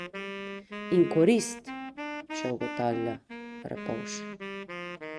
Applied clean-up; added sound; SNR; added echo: neural mask model RNNoise.